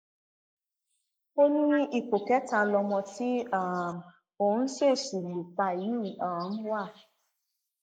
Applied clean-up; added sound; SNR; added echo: neural mask model Resemble Enhance denoiser.